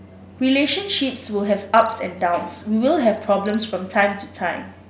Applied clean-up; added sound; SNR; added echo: none; Camera; 9 dB; none.